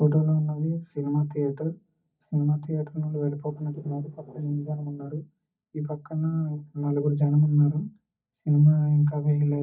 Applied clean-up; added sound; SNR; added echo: neural mask model DeepFilterNet 3.